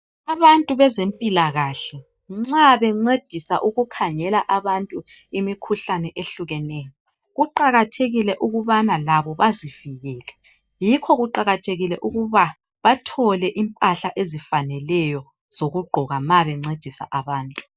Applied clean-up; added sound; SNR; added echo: neural mask model DeepFilterNet 3.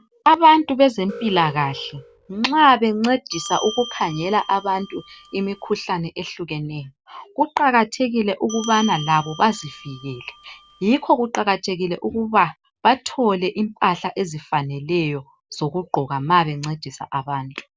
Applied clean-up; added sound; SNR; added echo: none; Bell + Alarm; 16 dB; none.